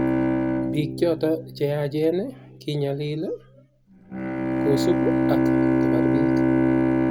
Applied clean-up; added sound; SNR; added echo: none; Bowed string instrument; -4 dB; none.